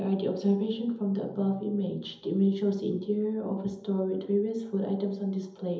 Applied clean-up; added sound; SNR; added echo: none; none; none; reverberation time 0.7 s.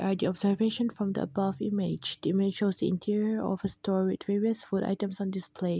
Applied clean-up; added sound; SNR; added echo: none; none; none; none.